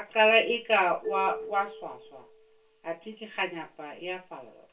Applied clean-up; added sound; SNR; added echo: none; Marimba, xylophone; 14 dB; reverberation time 0.2 s.